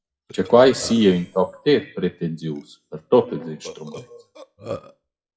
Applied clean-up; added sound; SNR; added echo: classical method WPE with log-MMSE.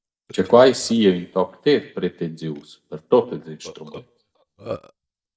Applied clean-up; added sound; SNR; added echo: neural mask model DeepFilterNet 3.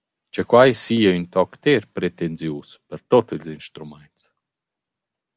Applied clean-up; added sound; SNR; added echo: none; none; none; none.